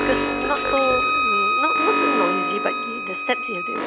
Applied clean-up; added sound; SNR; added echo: none; Wind instrument, woodwind instrument + Alarm; -5 dB; none.